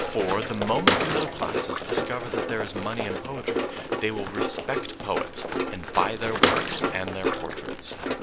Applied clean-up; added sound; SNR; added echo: none; Run + Bathtub (filling or washing) / Water / Splash, splatter; -3 dB; none.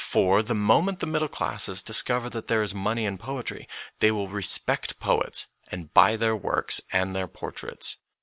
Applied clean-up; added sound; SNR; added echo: none; none; none; none.